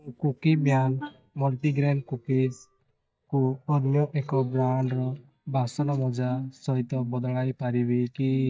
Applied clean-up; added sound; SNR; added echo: neural mask model DeepFilterNet 3.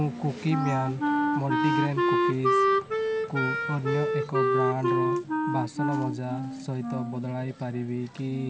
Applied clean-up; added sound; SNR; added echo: none; Wind instrument, woodwind instrument; -3 dB; none.